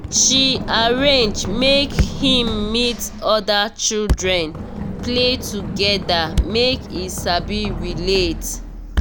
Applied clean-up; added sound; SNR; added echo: none; Run + Thump, thud; 5 dB; none.